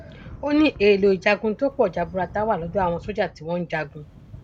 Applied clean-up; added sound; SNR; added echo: none; Thunder / Rain; 19 dB; none.